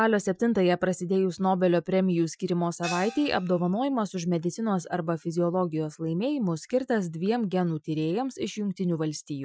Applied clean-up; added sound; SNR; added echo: classical method Wiener filter.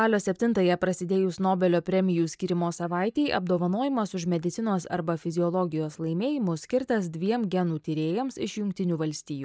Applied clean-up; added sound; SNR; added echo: neural mask model DeepFilterNet 3.